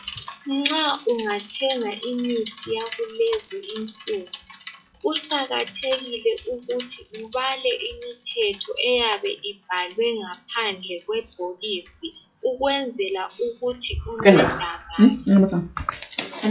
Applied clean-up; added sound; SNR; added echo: classical method WPE with log-MMSE.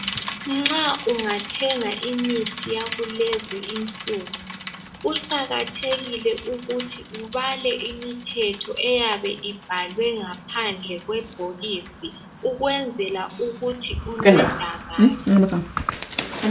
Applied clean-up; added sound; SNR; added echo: none; Bicycle; 0 dB; reverberation time 0.6 s.